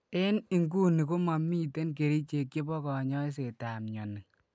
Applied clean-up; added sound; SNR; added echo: none; none; none; none.